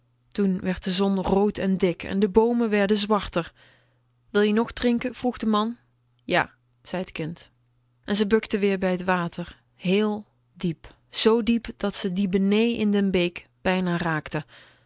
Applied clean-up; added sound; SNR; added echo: none; none; none; none.